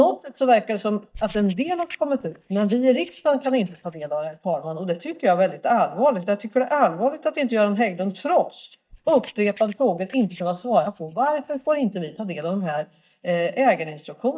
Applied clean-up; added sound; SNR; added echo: neural mask model DeepFilterNet 3.